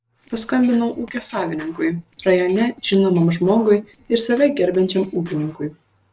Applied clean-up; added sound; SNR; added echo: neural separator model SepFormer DNS4.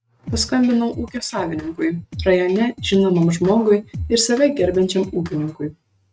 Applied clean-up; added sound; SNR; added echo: neural mask model RNNoise.